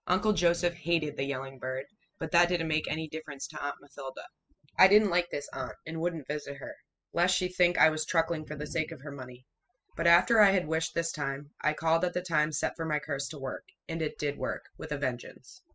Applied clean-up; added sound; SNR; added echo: classical method spectral subtraction.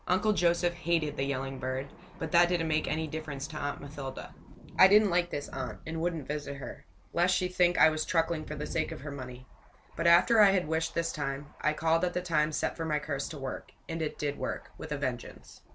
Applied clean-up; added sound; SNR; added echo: none; Thunder; 18 dB; none.